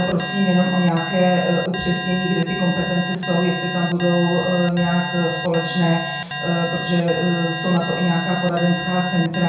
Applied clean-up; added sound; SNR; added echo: none; Alarm; 7 dB; reverberation time 0.6 s.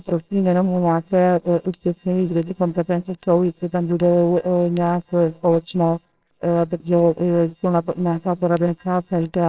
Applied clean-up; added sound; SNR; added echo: neural separator model SepFormer WHAMR!.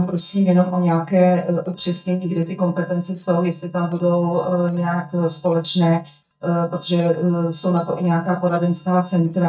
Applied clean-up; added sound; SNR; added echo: neural mask model DeepFilterNet 3.